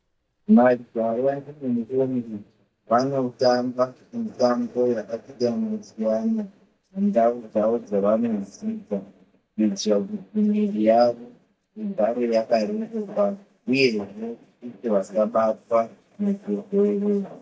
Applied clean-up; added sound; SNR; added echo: neural mask model DeepFilterNet 3.